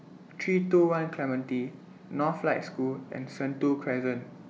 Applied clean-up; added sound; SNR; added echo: none; none; none; none.